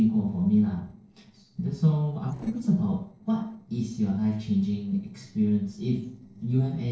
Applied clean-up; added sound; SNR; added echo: neural separator model SepFormer DNS4.